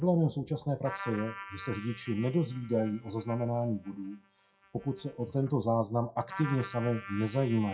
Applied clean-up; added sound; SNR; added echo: classical method WPE with log-MMSE.